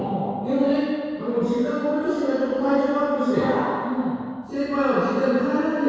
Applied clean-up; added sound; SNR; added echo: none; none; none; reverberation time 2.0 s.